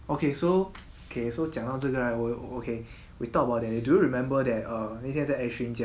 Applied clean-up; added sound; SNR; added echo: none; none; none; none.